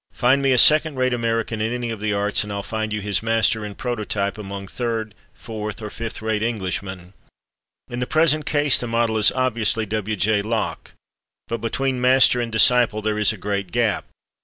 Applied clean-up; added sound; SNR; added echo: none; none; none; none.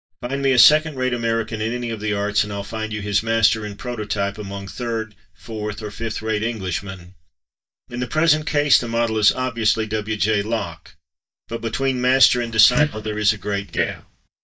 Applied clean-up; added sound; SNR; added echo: neural mask model DeepFilterNet 3.